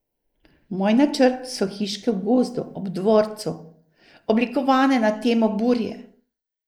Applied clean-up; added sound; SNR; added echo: neural mask model Resemble Enhance denoiser.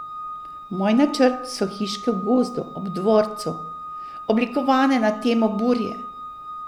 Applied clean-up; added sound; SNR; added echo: none; Organ; 13 dB; none.